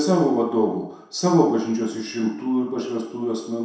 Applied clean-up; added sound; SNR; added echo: none; none; none; reverberation time 0.7 s.